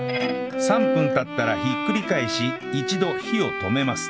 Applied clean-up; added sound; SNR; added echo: none; Bowed string instrument; 1 dB; none.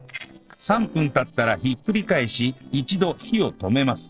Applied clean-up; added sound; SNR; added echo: neural separator model SepFormer DNS4.